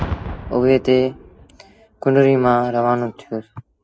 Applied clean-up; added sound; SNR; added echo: none; Boom; 14 dB; none.